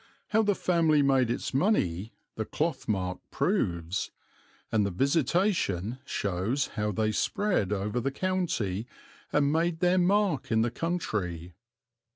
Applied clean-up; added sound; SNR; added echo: none; none; none; none.